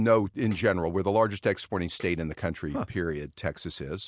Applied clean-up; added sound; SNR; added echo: none; Tambourine; 15 dB; none.